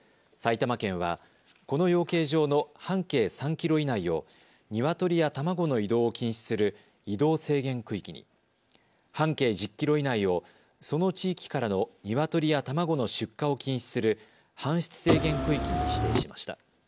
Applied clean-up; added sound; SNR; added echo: none; Car; -2 dB; none.